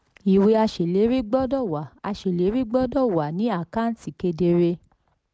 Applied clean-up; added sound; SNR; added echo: none; none; none; none.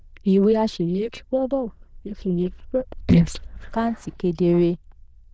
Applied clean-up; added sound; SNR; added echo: neural diffusion model UNIVERSE++.